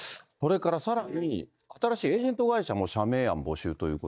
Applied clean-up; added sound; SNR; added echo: neural mask model DeepFilterNet 3.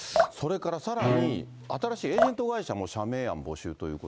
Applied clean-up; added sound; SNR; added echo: none; Drip + Bowed string instrument; 0 dB; none.